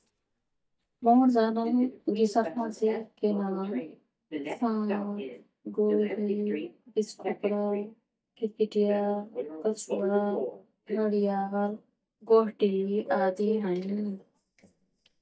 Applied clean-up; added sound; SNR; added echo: neural mask model DeepFilterNet 3.